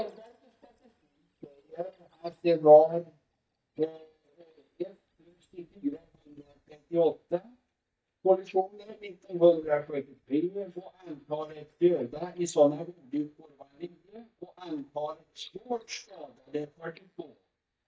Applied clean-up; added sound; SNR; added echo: neural mask model DeepFilterNet 3.